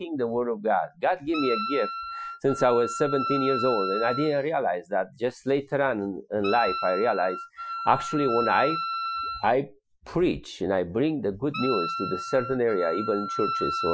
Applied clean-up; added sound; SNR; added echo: classical method Wiener filter.